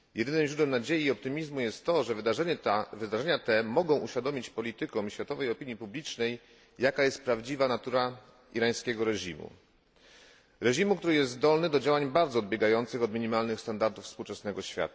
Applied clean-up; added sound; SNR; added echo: none; none; none; none.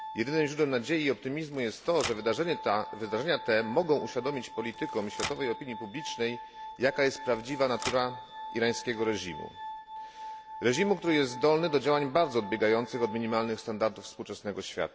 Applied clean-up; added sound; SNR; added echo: none; Glass + Typewriter; 13 dB; none.